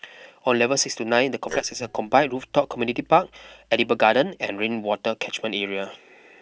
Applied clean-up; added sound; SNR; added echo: neural separator model SepFormer DNS4.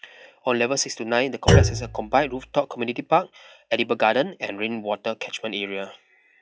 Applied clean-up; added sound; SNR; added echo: classical method log-MMSE.